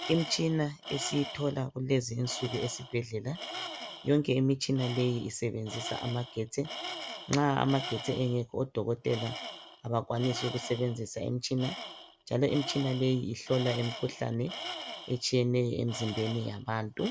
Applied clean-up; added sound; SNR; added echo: none; Tools; 12 dB; none.